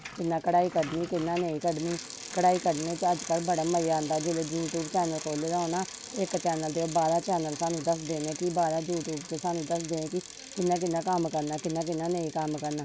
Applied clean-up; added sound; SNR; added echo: none; Bicycle; 13 dB; none.